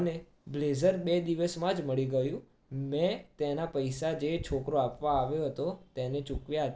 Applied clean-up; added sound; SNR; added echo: none; none; none; none.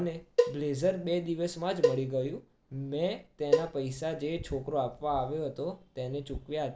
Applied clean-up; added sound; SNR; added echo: none; Cowbell; 0 dB; none.